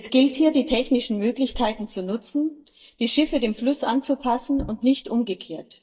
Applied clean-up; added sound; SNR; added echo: neural mask model DeepFilterNet 3.